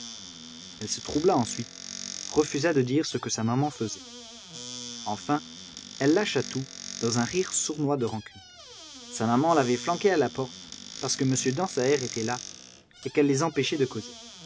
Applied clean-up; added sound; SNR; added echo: none; Squeak / Cupboard open or close; 13 dB; none.